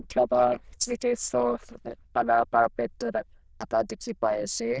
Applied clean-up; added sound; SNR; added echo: neural diffusion model UNIVERSE++.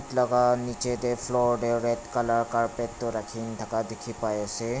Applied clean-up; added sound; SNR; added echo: none; none; none; none.